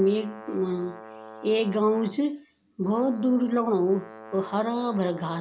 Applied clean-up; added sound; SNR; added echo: none; Brass instrument; 18 dB; none.